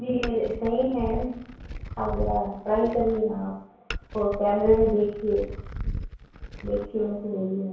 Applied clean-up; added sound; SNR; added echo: none; Glass; 9 dB; reverberation time 0.6 s.